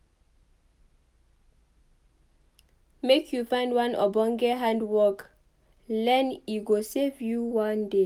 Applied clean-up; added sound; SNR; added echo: none; none; none; none.